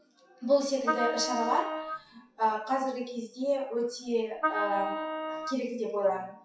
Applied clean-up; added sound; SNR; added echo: classical method WPE with log-MMSE.